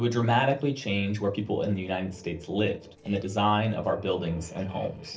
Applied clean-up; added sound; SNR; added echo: neural separator model SepFormer DNS4.